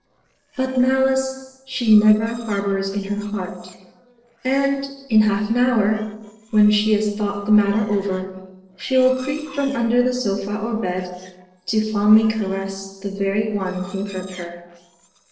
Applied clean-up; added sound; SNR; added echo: neural separator model SepFormer DNS4.